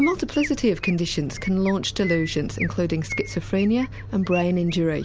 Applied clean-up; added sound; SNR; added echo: none; Chirp, tweet; 13 dB; none.